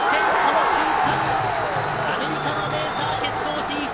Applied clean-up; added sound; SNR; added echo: none; Crowd; -3 dB; none.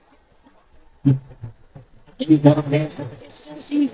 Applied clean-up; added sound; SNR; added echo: neural mask model DeepFilterNet 3.